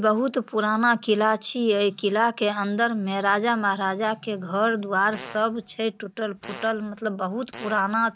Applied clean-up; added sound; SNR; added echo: none; Fart; 18 dB; none.